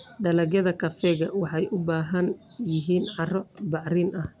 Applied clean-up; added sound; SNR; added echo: none; none; none; none.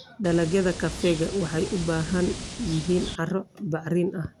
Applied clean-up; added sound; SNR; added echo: none; Water; 10 dB; none.